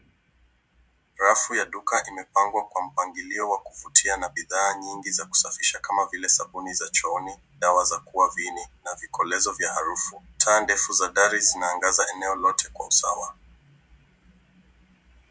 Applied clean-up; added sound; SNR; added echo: none; none; none; none.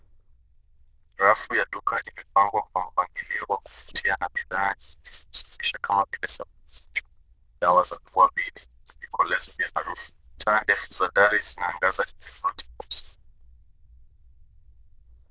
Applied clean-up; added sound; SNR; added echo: neural diffusion model UNIVERSE++.